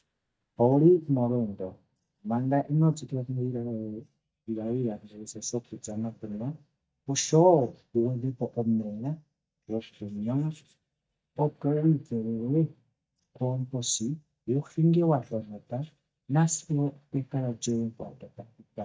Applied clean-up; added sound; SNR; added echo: neural mask model DeepFilterNet 3.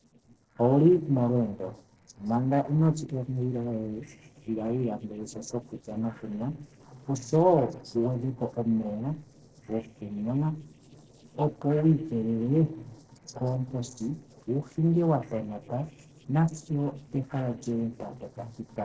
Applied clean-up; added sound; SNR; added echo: neural separator model SepFormer DNS4.